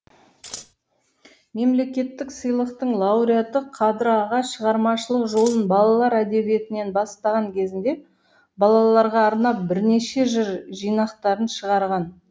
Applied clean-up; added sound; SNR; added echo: none; Scissors; 16 dB; none.